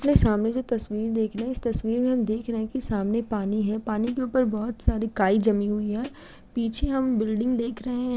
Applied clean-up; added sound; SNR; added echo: none; Hi-hat; 20 dB; none.